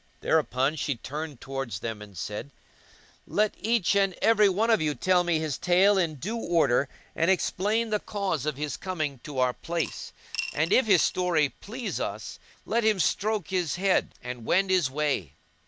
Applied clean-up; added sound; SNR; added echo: none; Coin (dropping) / Glass; 13 dB; none.